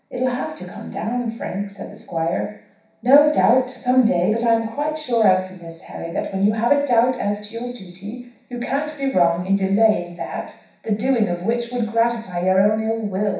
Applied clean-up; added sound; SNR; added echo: none; none; none; reverberation time 0.7 s.